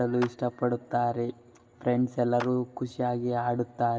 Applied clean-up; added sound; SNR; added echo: none; Clapping; 18 dB; reverberation time 1.9 s.